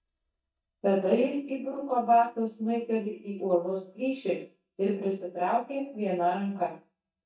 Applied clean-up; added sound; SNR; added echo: neural mask model DeepFilterNet 3.